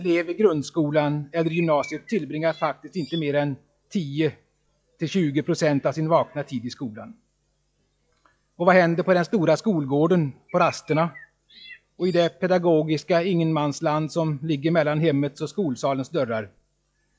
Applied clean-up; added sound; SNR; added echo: classical method log-MMSE.